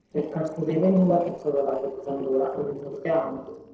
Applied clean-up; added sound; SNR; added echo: neural separator model SepFormer DNS4.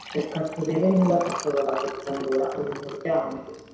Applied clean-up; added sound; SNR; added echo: none; Liquid; 12 dB; reverberation time 0.7 s.